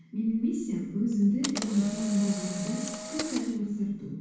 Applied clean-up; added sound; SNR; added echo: none; Camera; 11 dB; reverberation time 1.2 s.